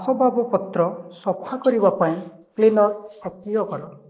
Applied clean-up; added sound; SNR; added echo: neural mask model Resemble Enhance denoiser.